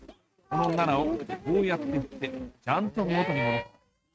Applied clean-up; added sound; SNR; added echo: neural mask model RNNoise.